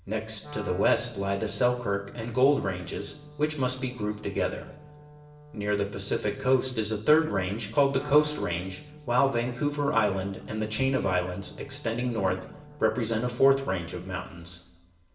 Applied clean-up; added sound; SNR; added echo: none; Wind instrument, woodwind instrument; 20 dB; reverberation time 0.9 s.